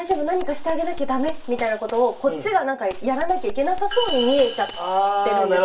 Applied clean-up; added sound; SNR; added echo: none; Gunshot, gunfire; 8 dB; reverberation time 0.3 s.